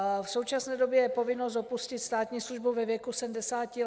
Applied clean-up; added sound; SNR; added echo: none; none; none; none.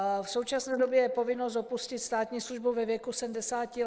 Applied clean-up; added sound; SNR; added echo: neural mask model Resemble Enhance denoiser.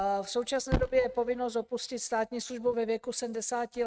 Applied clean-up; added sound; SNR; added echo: neural mask model RNNoise.